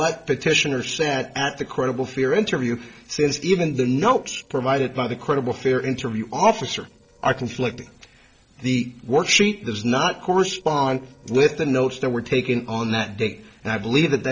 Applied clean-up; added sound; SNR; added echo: neural separator model SepFormer DNS4.